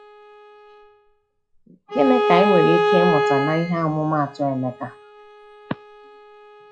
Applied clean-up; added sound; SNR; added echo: classical method log-MMSE.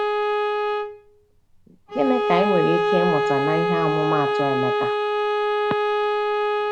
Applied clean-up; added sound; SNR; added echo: none; Bowed string instrument; -4 dB; none.